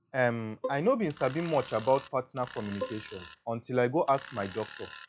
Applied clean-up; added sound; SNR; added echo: classical method log-MMSE.